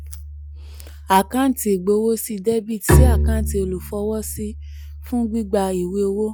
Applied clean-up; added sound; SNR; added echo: none; Bowed string instrument; 1 dB; none.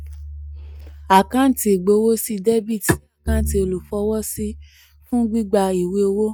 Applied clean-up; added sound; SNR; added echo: neural mask model RNNoise.